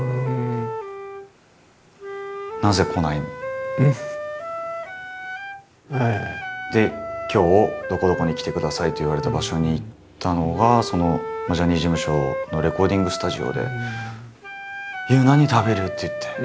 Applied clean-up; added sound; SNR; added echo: none; Wind instrument, woodwind instrument; 9 dB; none.